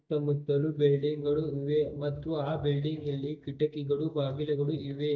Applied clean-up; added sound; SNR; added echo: neural mask model DeepFilterNet 3.